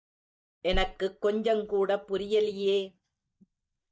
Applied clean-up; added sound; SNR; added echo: neural mask model DeepFilterNet 3.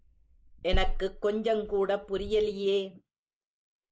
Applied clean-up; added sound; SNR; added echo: neural mask model Resemble Enhance denoiser.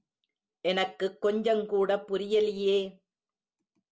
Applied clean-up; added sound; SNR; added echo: none; none; none; none.